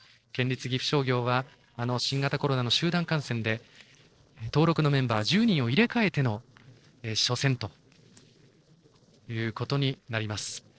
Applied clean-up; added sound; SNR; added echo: neural separator model SepFormer DNS4.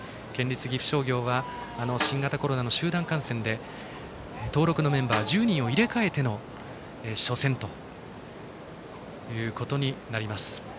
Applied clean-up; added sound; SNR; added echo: none; Snare drum; 11 dB; none.